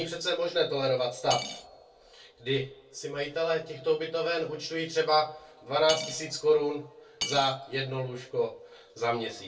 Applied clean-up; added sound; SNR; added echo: none; Cutlery, silverware / Dishes, pots, and pans; 10 dB; reverberation time 0.2 s.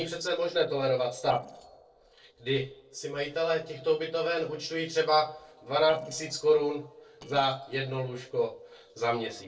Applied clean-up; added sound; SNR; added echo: neural separator model SepFormer DNS4.